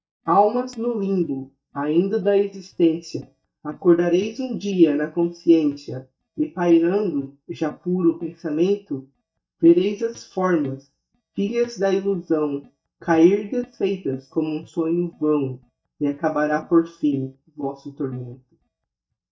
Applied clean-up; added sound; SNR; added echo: neural mask model DeepFilterNet 3.